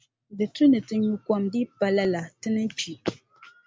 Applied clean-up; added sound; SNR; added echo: none; none; none; none.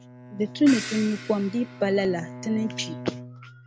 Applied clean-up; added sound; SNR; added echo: none; Bowed string instrument + Crash cymbal; 12 dB; none.